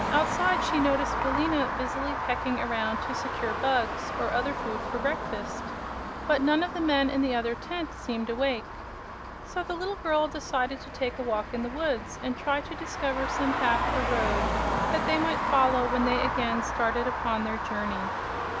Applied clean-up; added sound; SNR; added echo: none; Traffic noise, roadway noise; 2 dB; none.